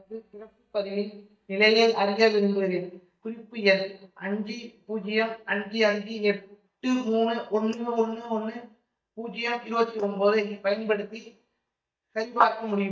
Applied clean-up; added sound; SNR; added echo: neural mask model DeepFilterNet 3.